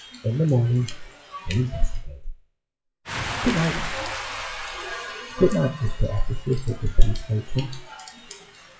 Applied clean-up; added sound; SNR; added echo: classical method WPE with log-MMSE.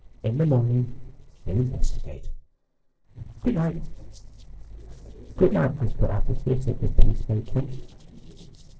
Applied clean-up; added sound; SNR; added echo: neural separator model SepFormer DNS4.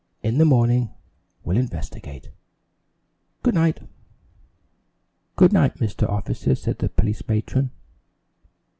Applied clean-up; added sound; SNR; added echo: none; none; none; none.